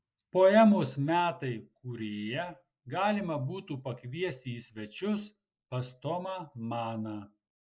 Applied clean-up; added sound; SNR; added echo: neural mask model Resemble Enhance denoiser.